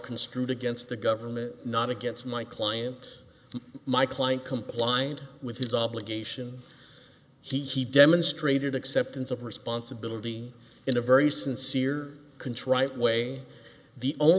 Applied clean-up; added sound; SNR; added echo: none; none; none; none.